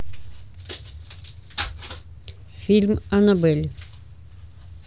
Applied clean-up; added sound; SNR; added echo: none; none; none; none.